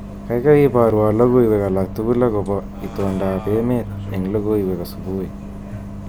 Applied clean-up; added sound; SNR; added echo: none; Bus; 12 dB; none.